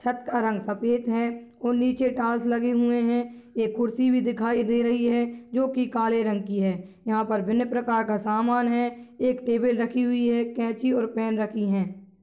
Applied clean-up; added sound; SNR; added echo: none; none; none; none.